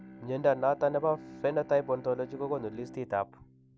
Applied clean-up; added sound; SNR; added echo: none; Bowed string instrument; 17 dB; none.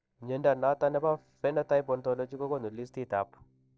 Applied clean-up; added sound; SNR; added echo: neural separator model SepFormer DNS4.